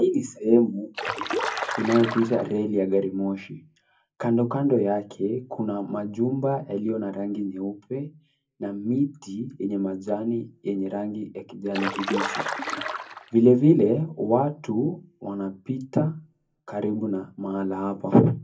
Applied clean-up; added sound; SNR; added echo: none; Stream; 5 dB; reverberation time 0.4 s.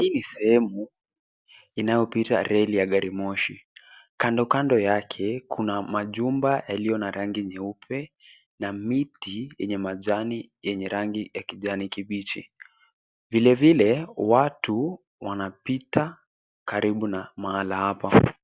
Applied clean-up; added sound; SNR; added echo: none; none; none; none.